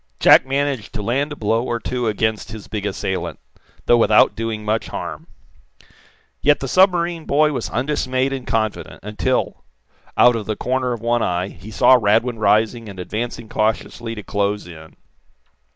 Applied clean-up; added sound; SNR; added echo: none; none; none; none.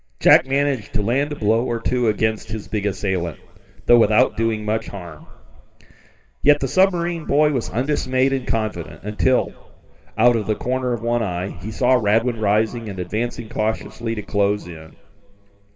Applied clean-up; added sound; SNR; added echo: none; none; none; reverberation time 2.8 s.